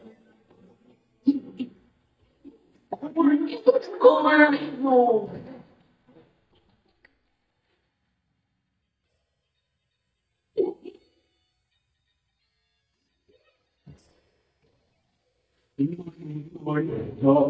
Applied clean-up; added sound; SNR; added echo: neural mask model DeepFilterNet 3.